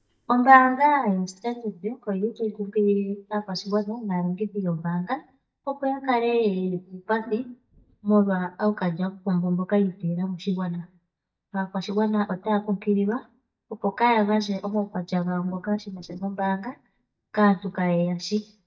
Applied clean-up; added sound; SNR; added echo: neural mask model DeepFilterNet 3.